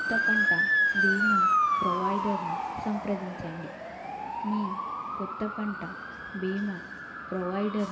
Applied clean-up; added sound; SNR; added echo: none; Motor vehicle (road) / Siren; -5 dB; reverberation time 1.5 s.